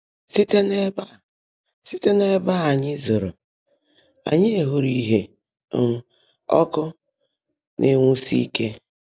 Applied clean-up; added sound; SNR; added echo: none; none; none; none.